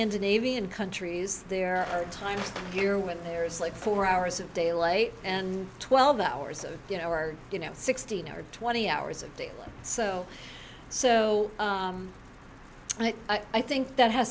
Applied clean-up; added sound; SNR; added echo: none; none; none; none.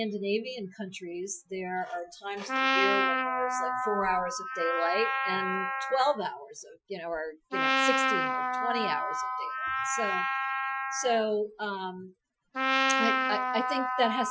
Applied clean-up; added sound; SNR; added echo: classical method Wiener filter.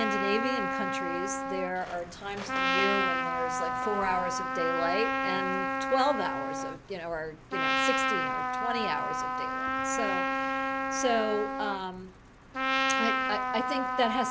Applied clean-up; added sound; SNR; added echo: none; Trumpet; -3 dB; none.